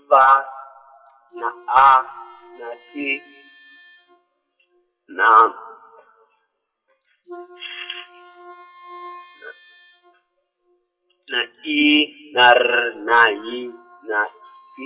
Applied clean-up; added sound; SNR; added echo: classical method WPE with log-MMSE.